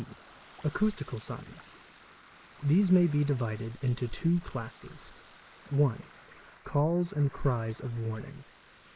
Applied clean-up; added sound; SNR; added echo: neural mask model Resemble Enhance denoiser.